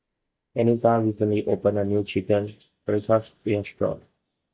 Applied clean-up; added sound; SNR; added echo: neural mask model DeepFilterNet 3.